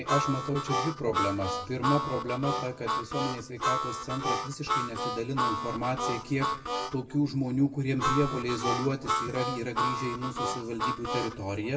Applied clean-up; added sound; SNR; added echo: none; Harmonica; 0 dB; reverberation time 0.9 s.